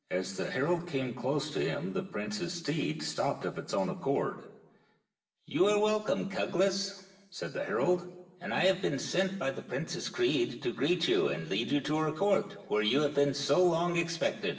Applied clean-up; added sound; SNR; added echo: none; none; none; reverberation time 0.9 s.